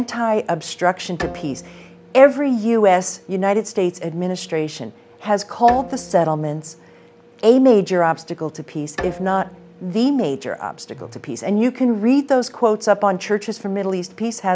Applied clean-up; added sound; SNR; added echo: none; Bowed string instrument; 18 dB; none.